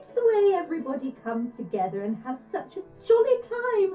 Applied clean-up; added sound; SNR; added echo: none; none; none; reverberation time 0.3 s.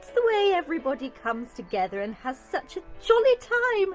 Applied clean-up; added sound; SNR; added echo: none; none; none; none.